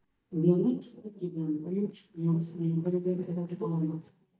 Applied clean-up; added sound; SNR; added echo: neural mask model DeepFilterNet 3.